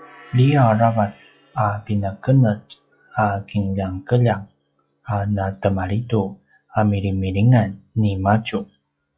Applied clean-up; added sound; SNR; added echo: classical method log-MMSE.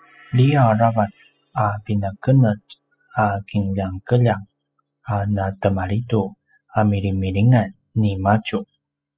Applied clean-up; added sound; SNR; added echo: classical method spectral subtraction.